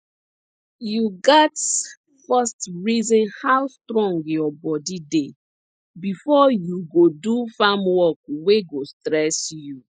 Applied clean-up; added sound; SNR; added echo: neural mask model Resemble Enhance denoiser.